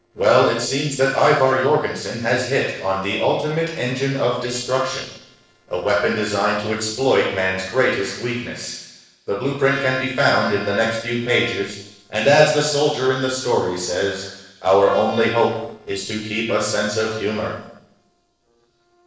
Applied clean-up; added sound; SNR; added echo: neural separator model SepFormer DNS4.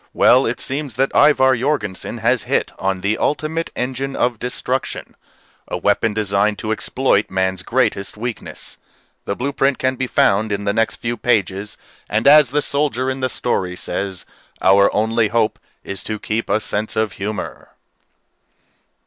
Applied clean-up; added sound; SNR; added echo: none; none; none; none.